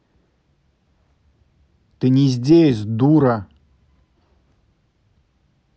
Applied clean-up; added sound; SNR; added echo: none; none; none; none.